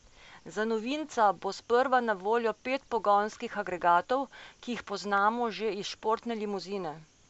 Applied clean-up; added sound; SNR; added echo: none; none; none; none.